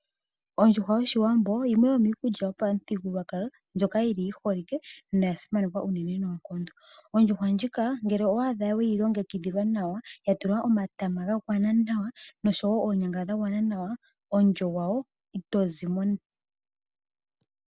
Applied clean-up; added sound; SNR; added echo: none; none; none; none.